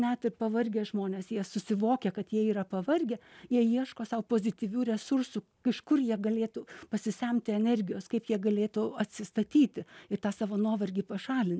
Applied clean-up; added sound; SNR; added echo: none; none; none; none.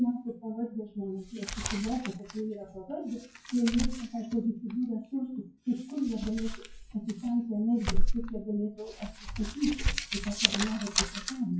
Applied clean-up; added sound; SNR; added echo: classical method WPE with log-MMSE.